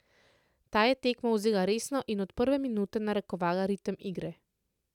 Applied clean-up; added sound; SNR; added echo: none; none; none; none.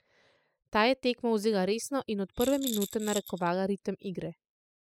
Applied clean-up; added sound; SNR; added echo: classical method spectral subtraction.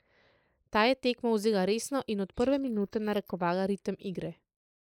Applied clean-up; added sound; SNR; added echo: neural mask model Resemble Enhance denoiser.